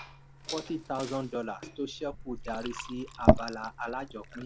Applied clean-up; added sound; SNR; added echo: none; Liquid; -4 dB; none.